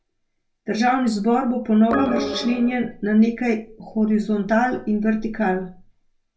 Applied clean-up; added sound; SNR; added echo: none; Organ; 3 dB; reverberation time 0.2 s.